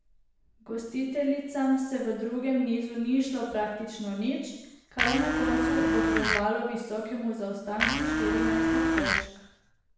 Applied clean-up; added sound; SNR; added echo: none; Domestic sounds, home sounds; -5 dB; reverberation time 0.9 s.